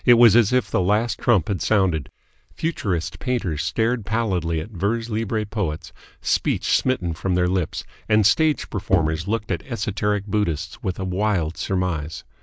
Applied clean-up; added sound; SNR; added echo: none; Bowed string instrument; 8 dB; none.